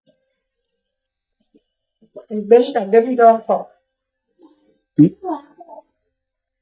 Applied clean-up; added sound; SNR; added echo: neural mask model DeepFilterNet 3.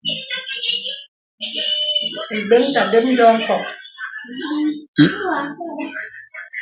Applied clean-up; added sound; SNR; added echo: none; none; none; none.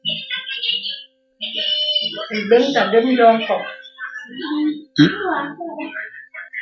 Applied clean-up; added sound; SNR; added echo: classical method log-MMSE.